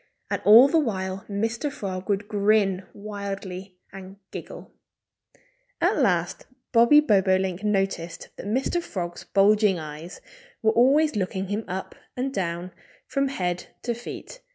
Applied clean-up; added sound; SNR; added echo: none; none; none; none.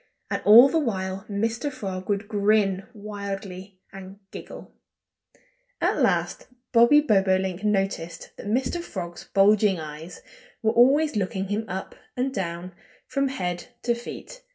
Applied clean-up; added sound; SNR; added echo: none; none; none; reverberation time 0.2 s.